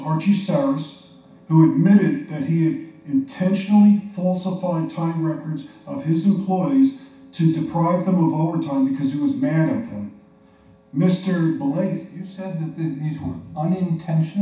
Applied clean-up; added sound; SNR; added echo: none; none; none; reverberation time 0.7 s.